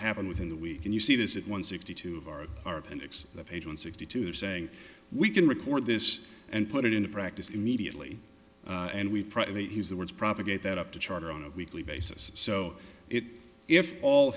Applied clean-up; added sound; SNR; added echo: none; none; none; none.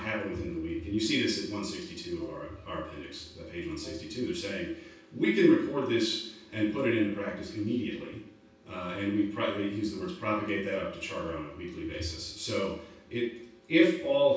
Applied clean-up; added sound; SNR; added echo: none; Wind instrument, woodwind instrument; 19 dB; reverberation time 0.6 s.